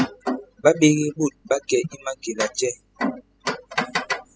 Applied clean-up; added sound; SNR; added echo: classical method spectral subtraction.